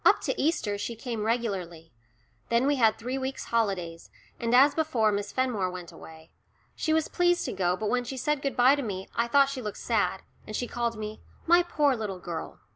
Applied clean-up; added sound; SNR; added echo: none; none; none; none.